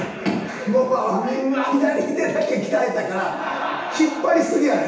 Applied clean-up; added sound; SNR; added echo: none; Guitar; 19 dB; reverberation time 0.9 s.